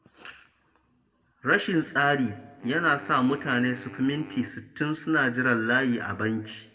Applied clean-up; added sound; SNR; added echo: none; Wind instrument, woodwind instrument; 19 dB; reverberation time 0.9 s.